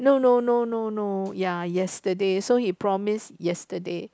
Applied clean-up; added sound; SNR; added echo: none; none; none; none.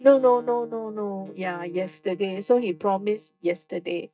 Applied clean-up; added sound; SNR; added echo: neural mask model DeepFilterNet 3.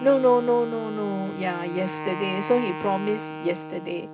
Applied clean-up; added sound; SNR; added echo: none; Wind instrument, woodwind instrument; 10 dB; reverberation time 0.2 s.